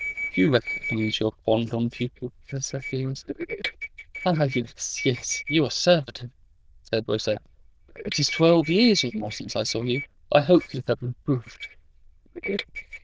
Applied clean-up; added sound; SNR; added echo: neural diffusion model UNIVERSE++.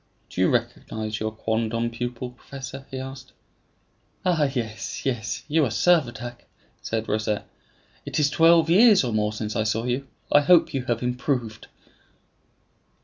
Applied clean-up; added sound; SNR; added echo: none; none; none; none.